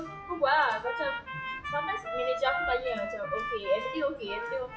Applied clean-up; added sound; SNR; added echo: classical method log-MMSE.